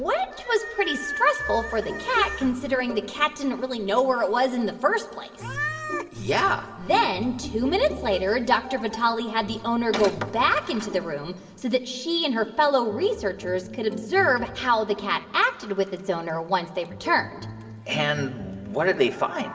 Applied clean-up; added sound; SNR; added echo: none; Wind instrument, woodwind instrument; 19 dB; reverberation time 2.8 s.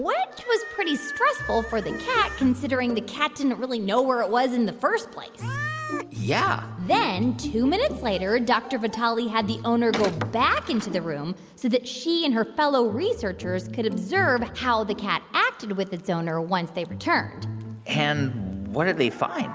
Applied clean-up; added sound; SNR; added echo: none; none; none; none.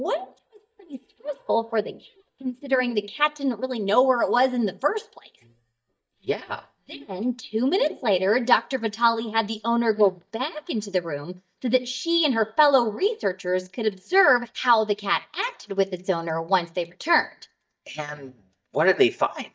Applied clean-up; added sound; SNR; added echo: neural mask model DeepFilterNet 3.